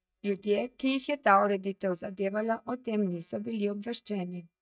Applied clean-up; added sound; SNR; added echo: neural mask model DeepFilterNet 3.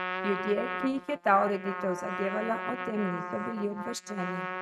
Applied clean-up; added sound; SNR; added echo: neural mask model RNNoise.